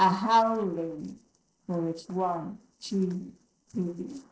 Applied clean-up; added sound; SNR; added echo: neural separator model SepFormer DNS4.